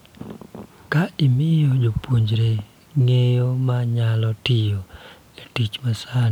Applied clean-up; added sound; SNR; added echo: none; none; none; none.